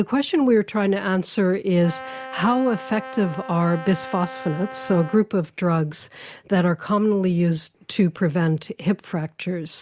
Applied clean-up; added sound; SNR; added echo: none; Brass instrument; 14 dB; none.